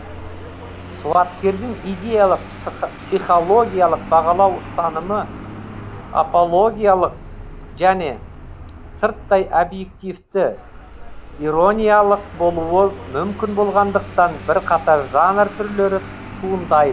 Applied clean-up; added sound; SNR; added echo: none; Vehicle; 15 dB; none.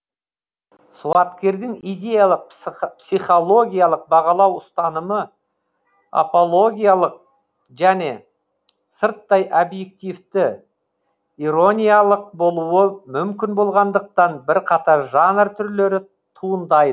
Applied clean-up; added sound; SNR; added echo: none; none; none; none.